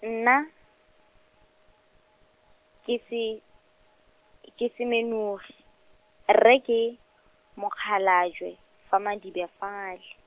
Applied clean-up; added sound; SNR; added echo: none; none; none; none.